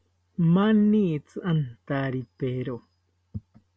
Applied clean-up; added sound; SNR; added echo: none; none; none; none.